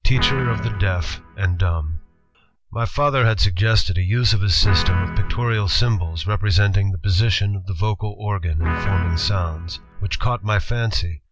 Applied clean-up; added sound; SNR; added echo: none; Guitar; 12 dB; none.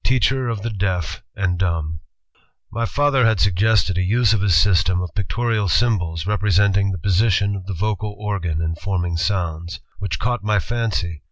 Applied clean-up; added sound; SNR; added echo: none; none; none; none.